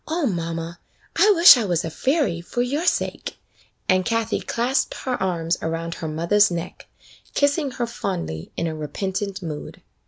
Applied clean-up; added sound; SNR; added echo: none; none; none; none.